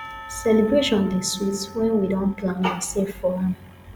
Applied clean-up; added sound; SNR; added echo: none; Percussion; 19 dB; none.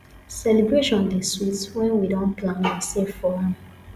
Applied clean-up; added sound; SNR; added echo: none; none; none; none.